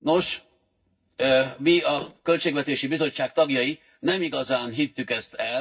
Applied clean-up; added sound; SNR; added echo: neural mask model DeepFilterNet 3.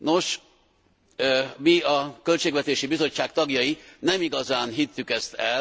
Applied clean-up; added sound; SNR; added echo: none; none; none; none.